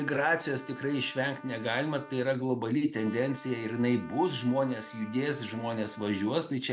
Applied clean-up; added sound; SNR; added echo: none; Trumpet; 19 dB; none.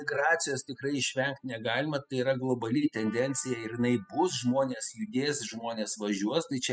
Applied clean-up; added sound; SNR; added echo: classical method spectral subtraction.